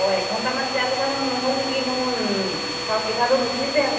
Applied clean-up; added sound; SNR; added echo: none; Domestic sounds, home sounds; 4 dB; reverberation time 1.1 s.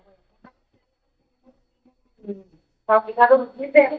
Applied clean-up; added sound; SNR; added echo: neural mask model DeepFilterNet 3.